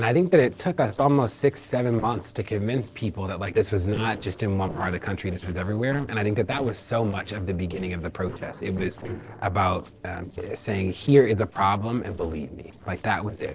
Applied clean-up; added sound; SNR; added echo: neural separator model SepFormer DNS4.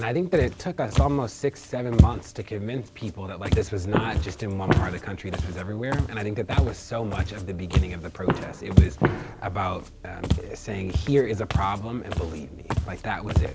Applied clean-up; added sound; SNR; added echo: none; Walk, footsteps + Walk, footsteps; -2 dB; none.